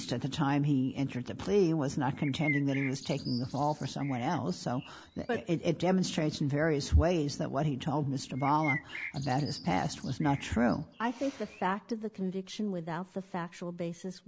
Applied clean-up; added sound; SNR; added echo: none; Bird; 12 dB; none.